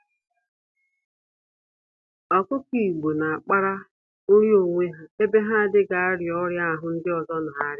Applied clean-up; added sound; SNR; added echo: none; none; none; none.